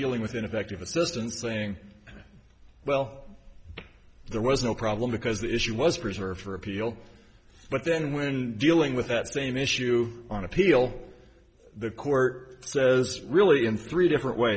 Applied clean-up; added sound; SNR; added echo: none; none; none; none.